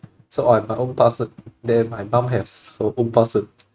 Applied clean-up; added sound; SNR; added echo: neural mask model RNNoise.